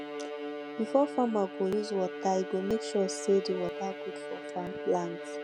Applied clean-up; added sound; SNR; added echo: none; Bowed string instrument; 7 dB; none.